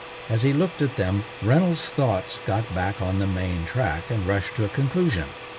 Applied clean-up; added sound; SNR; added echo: none; Domestic sounds, home sounds; 12 dB; none.